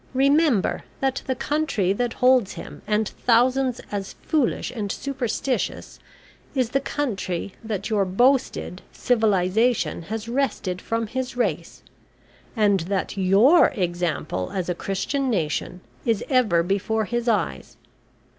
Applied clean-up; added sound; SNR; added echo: none; none; none; none.